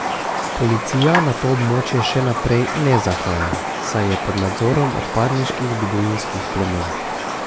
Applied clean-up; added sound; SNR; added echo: none; Raindrop; 3 dB; none.